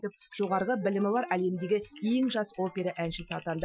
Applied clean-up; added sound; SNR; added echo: classical method Wiener filter.